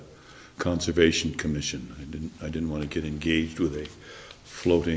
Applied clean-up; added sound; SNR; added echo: none; none; none; none.